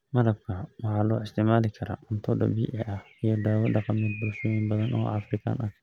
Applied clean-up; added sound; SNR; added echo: none; Bird; 20 dB; none.